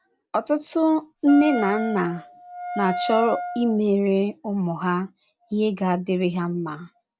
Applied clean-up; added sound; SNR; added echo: none; Wind instrument, woodwind instrument; 7 dB; none.